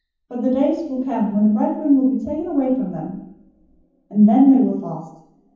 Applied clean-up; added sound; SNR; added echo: none; none; none; reverberation time 0.9 s.